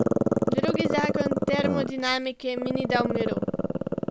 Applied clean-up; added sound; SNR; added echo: none; Growling; -3 dB; none.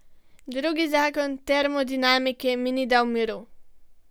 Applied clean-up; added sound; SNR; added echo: none; none; none; none.